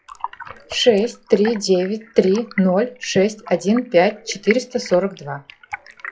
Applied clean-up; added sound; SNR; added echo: classical method log-MMSE.